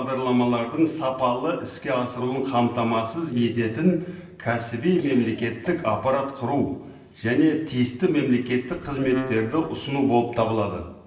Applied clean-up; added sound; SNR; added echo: neural separator model SepFormer DNS4.